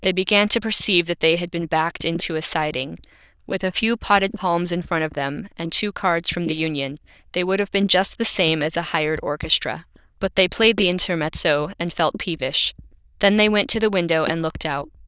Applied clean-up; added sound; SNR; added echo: neural diffusion model UNIVERSE++.